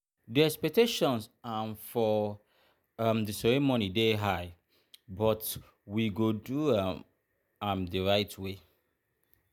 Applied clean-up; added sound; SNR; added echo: none; none; none; none.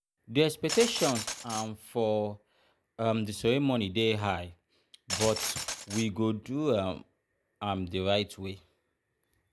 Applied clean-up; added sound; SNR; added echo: none; Glass; 7 dB; none.